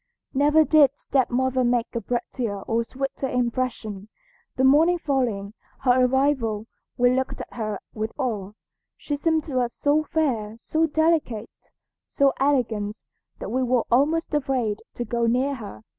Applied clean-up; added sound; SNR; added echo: none; none; none; none.